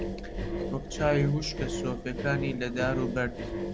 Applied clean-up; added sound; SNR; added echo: none; Engine; 3 dB; none.